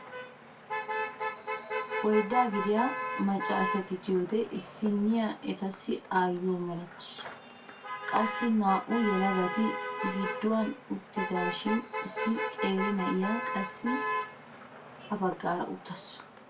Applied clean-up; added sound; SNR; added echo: none; Motor vehicle (road); 5 dB; reverberation time 0.2 s.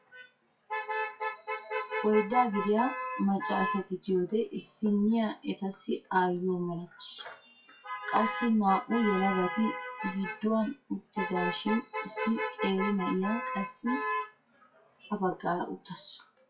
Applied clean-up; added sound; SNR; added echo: classical method WPE with log-MMSE.